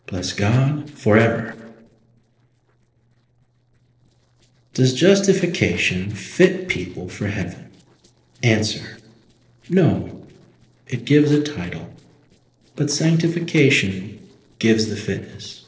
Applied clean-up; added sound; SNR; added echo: neural separator model SepFormer DNS4.